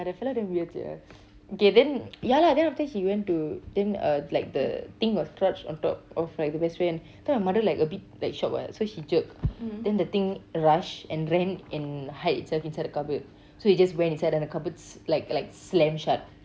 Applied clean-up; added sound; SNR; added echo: none; none; none; none.